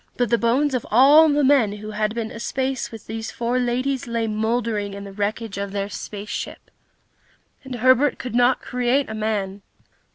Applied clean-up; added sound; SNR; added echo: none; none; none; none.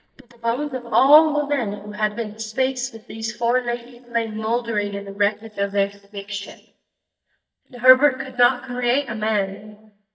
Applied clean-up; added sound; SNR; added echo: neural mask model DeepFilterNet 3.